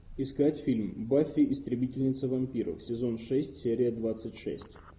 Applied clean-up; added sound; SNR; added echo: none; none; none; none.